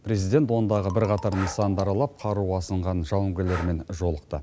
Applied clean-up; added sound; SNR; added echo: none; Breathing + Marimba, xylophone; 17 dB; none.